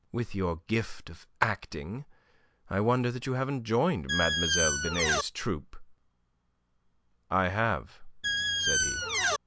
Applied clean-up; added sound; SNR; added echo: none; Squeak; -4 dB; none.